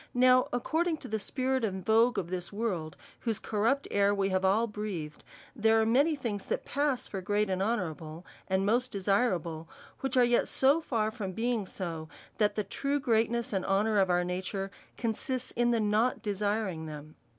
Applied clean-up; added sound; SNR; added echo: none; none; none; none.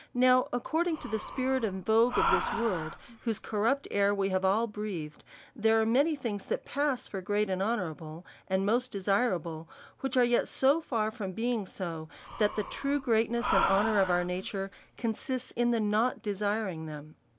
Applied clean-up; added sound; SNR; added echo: none; Breathing; 7 dB; none.